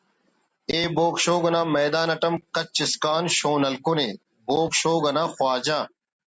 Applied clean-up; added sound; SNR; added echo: none; none; none; none.